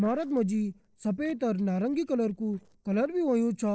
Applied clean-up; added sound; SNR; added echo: neural separator model SepFormer DNS4.